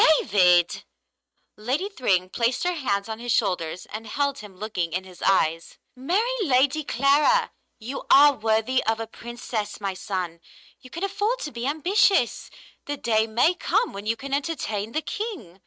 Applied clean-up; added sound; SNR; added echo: neural mask model RNNoise.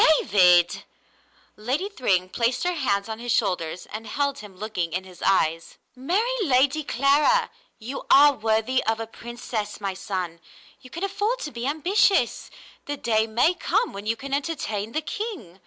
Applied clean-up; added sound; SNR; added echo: neural mask model Resemble Enhance denoiser.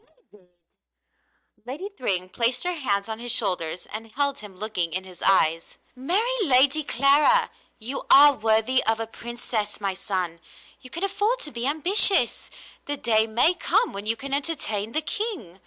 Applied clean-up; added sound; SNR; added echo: neural mask model DeepFilterNet 3.